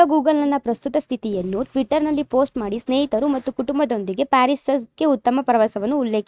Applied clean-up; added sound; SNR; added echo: neural mask model RNNoise.